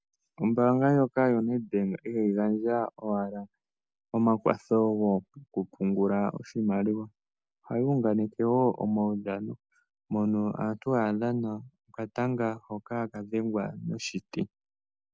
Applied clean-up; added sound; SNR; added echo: none; none; none; none.